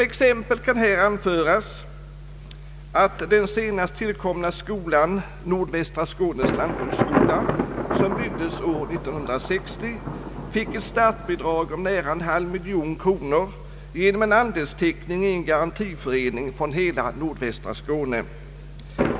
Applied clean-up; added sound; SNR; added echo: none; Thunder; 8 dB; none.